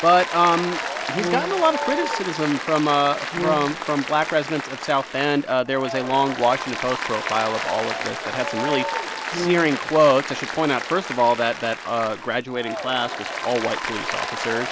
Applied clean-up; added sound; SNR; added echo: none; Brass instrument + Applause; 6 dB; none.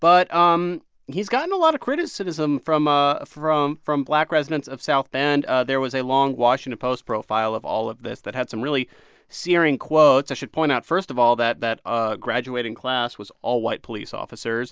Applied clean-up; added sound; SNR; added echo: none; none; none; none.